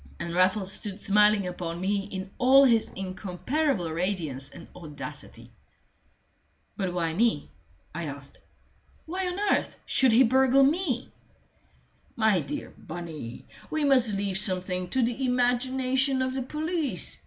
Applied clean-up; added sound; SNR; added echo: none; none; none; none.